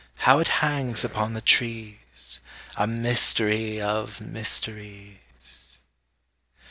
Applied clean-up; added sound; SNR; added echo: none; Cough; 19 dB; none.